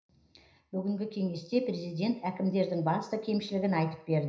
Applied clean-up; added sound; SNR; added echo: none; none; none; reverberation time 0.5 s.